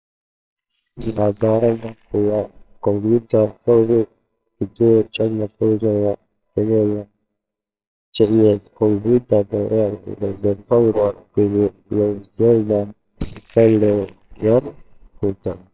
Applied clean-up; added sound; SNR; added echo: neural separator model SepFormer WHAMR!.